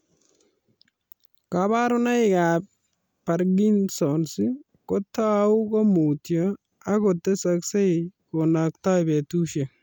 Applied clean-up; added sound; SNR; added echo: none; none; none; none.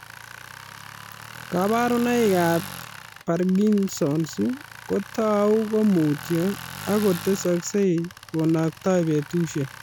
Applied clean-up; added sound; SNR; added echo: none; Tools; 15 dB; none.